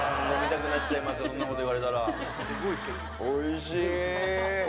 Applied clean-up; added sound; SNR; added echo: none; Wind instrument, woodwind instrument; 19 dB; none.